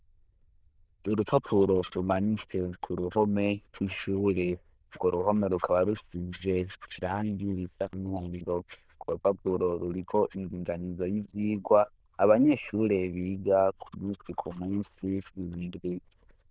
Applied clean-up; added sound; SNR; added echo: neural diffusion model UNIVERSE++.